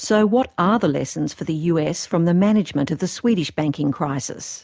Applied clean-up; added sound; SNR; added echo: none; none; none; none.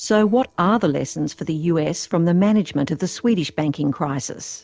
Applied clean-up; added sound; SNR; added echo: neural separator model SepFormer DNS4.